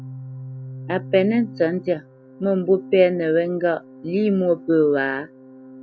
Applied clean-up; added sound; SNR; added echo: none; Organ; 17 dB; none.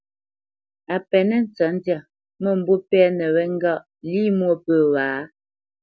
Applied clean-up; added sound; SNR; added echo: none; none; none; none.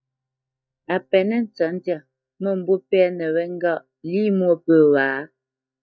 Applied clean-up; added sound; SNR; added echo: neural mask model DeepFilterNet 3.